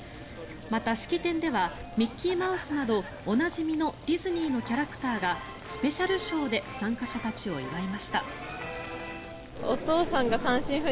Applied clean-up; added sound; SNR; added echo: none; Boiling; 16 dB; none.